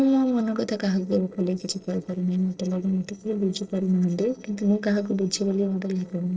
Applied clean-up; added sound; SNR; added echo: neural separator model SepFormer DNS4.